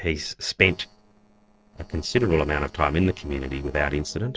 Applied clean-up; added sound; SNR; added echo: neural separator model SepFormer DNS4.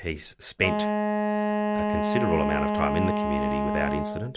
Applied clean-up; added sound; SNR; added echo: none; Wind instrument, woodwind instrument; -4 dB; none.